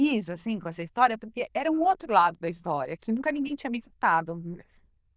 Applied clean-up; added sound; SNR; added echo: neural diffusion model UNIVERSE++.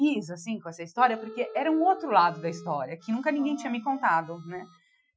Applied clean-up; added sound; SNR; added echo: classical method Wiener filter.